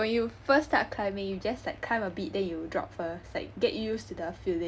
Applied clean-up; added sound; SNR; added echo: none; none; none; none.